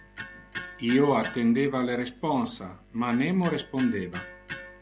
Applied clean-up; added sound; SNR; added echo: none; Electric guitar; 15 dB; none.